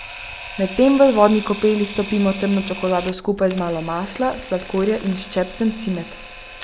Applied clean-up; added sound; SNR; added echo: none; Camera; 14 dB; none.